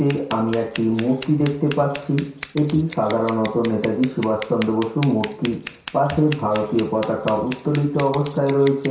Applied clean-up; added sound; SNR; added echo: none; Scissors; 17 dB; reverberation time 0.6 s.